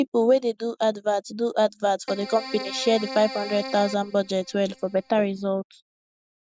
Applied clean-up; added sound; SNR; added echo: none; Keyboard (musical); 12 dB; none.